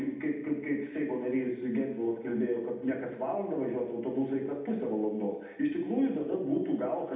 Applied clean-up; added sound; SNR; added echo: none; none; none; reverberation time 0.8 s.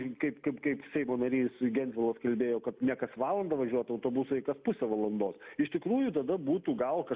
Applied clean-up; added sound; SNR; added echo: none; none; none; none.